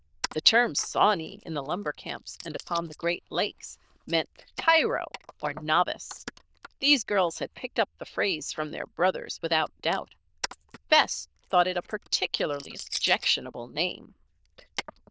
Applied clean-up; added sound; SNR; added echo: neural diffusion model UNIVERSE++.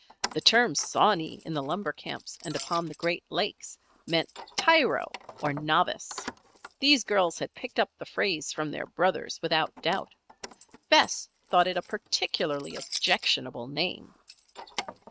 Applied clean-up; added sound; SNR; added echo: neural mask model RNNoise.